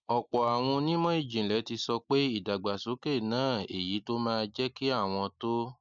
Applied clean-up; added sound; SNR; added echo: neural mask model Resemble Enhance denoiser.